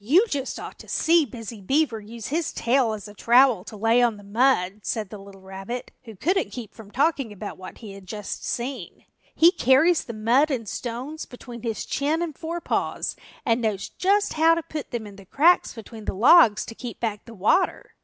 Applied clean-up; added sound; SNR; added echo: none; none; none; none.